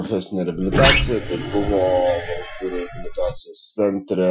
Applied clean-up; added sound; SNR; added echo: classical method Wiener filter.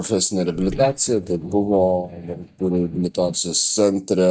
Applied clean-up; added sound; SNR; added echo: neural mask model DeepFilterNet 3.